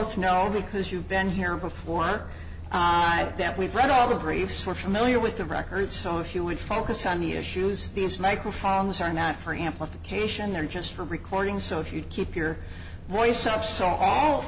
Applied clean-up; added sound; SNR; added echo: none; Truck; 12 dB; none.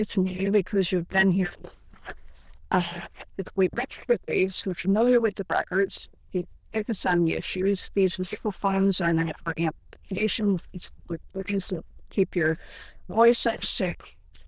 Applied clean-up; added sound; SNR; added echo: neural diffusion model UNIVERSE++.